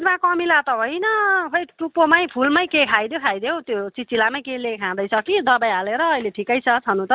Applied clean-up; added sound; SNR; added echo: none; none; none; none.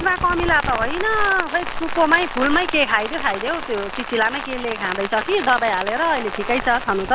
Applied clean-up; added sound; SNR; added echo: none; Rain; 6 dB; none.